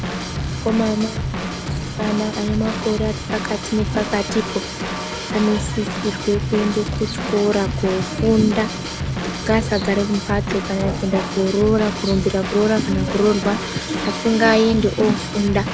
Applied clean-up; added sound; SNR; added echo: none; Drum / Drum kit; 5 dB; none.